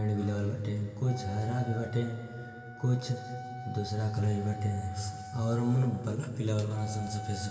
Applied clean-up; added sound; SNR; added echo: none; Wind instrument, woodwind instrument; 14 dB; reverberation time 2.6 s.